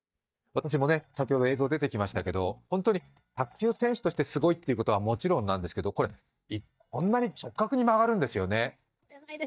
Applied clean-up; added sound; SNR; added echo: neural mask model DeepFilterNet 3.